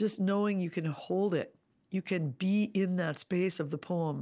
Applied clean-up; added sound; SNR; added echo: none; none; none; none.